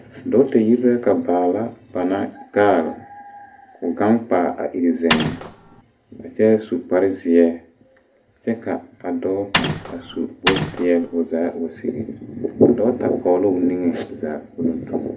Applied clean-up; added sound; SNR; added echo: none; Mechanisms; 3 dB; reverberation time 0.3 s.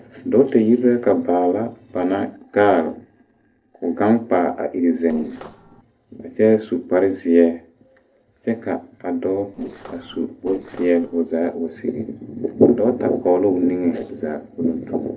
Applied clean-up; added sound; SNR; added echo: neural separator model SepFormer DNS4.